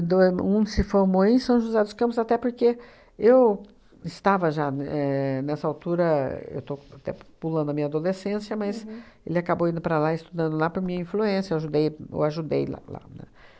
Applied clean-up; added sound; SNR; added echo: none; none; none; none.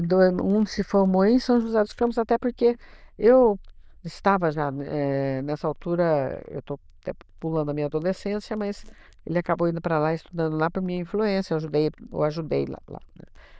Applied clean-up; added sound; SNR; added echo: neural diffusion model UNIVERSE++.